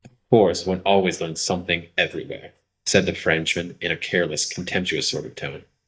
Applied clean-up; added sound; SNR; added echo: neural mask model DeepFilterNet 3.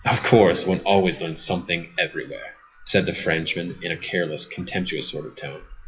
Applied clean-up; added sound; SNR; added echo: classical method WPE with log-MMSE.